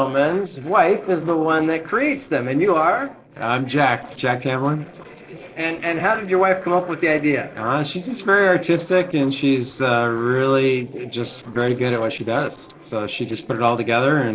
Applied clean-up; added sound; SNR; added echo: neural separator model SepFormer DNS4.